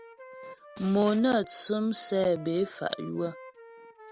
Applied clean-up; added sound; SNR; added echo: none; Wind instrument, woodwind instrument; 19 dB; none.